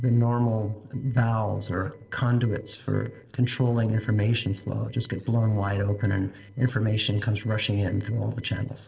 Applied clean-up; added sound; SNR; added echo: neural separator model SepFormer DNS4.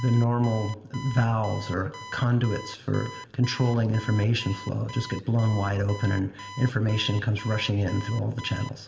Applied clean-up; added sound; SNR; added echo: none; Alarm; 17 dB; reverberation time 1.9 s.